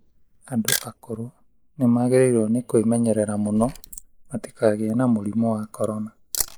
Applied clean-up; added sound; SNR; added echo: neural mask model Resemble Enhance denoiser.